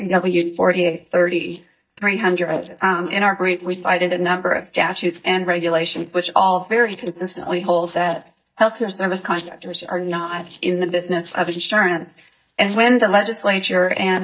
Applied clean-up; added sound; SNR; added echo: neural mask model DeepFilterNet 3.